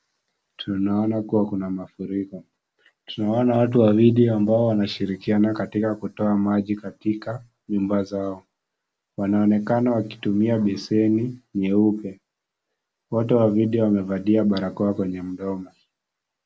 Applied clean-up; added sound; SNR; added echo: none; none; none; none.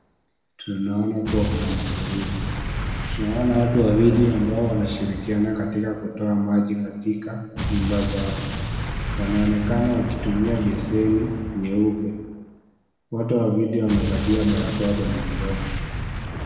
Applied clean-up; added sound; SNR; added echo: none; Explosion; 5 dB; reverberation time 1.2 s.